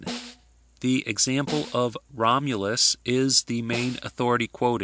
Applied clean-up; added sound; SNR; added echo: none; Snare drum; 14 dB; none.